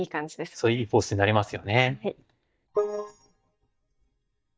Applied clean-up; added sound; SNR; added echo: neural mask model DeepFilterNet 3.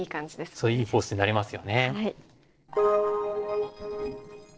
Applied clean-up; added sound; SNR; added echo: neural separator model SepFormer DNS4.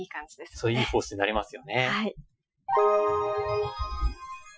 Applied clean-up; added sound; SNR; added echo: classical method Wiener filter.